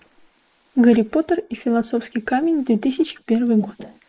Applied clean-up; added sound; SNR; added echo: neural mask model Resemble Enhance denoiser.